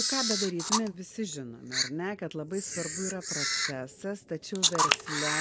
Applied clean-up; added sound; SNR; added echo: none; Camera; -3 dB; none.